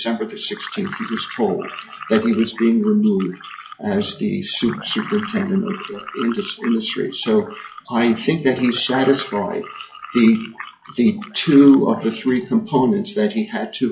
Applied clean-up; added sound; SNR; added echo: classical method WPE with log-MMSE.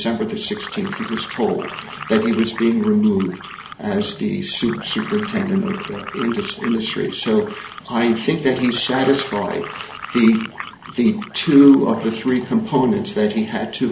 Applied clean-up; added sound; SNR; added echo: none; Liquid; 15 dB; reverberation time 0.7 s.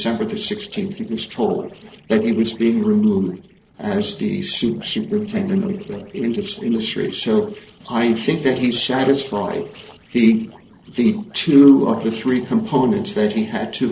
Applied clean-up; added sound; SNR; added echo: neural separator model SepFormer DNS4.